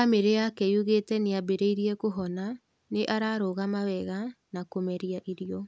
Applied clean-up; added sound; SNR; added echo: none; none; none; none.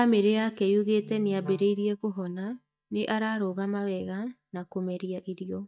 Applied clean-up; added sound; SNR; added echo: neural mask model DeepFilterNet 3.